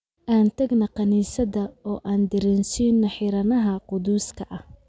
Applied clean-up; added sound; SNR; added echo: none; none; none; none.